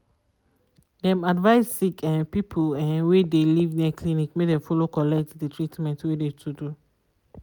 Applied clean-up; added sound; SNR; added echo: none; none; none; none.